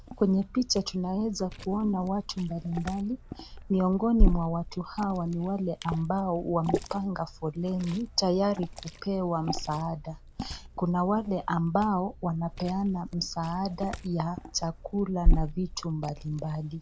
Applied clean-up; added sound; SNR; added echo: none; Liquid; 3 dB; none.